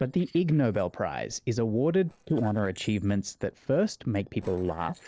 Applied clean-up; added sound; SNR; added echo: neural separator model SepFormer DNS4.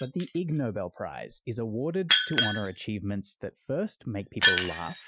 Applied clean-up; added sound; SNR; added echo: classical method Wiener filter.